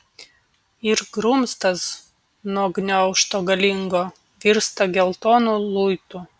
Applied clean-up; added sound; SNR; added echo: none; none; none; none.